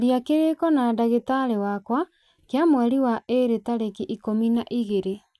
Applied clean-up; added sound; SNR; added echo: none; none; none; none.